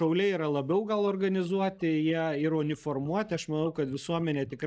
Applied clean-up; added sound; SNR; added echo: neural mask model DeepFilterNet 3.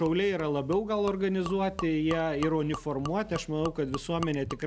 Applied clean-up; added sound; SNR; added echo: none; Gurgling / Liquid; 13 dB; none.